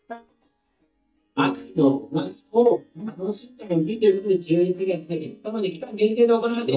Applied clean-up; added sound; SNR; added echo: neural mask model DeepFilterNet 3.